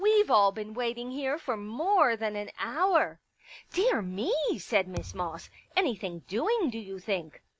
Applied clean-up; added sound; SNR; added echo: none; Thump, thud; 15 dB; none.